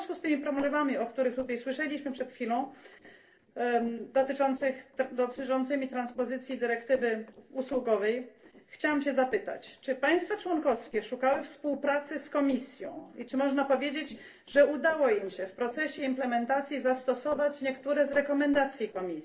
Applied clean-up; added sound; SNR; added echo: neural separator model SepFormer DNS4.